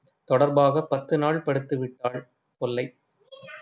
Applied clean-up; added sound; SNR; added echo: none; none; none; none.